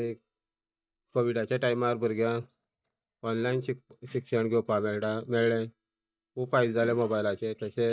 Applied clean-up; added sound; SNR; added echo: neural mask model DeepFilterNet 3.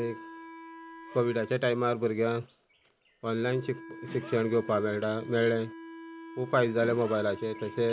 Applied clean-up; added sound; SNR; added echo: none; Wind instrument, woodwind instrument; 16 dB; none.